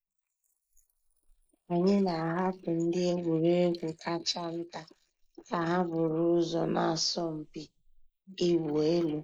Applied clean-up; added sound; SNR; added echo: neural mask model Resemble Enhance denoiser.